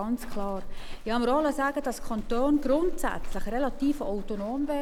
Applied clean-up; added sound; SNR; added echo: none; Walk, footsteps; 4 dB; none.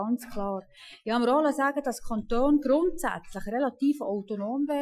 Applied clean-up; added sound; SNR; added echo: classical method Wiener filter.